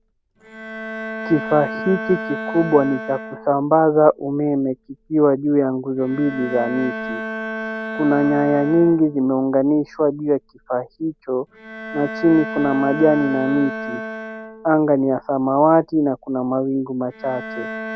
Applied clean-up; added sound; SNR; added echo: none; Bowed string instrument; 11 dB; none.